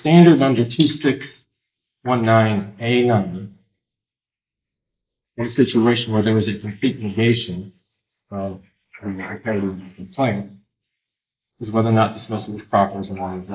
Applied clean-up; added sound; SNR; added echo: neural mask model Resemble Enhance denoiser.